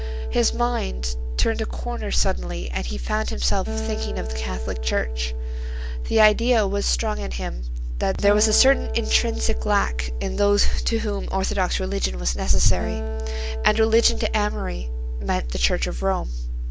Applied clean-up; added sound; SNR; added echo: none; Acoustic guitar; 18 dB; none.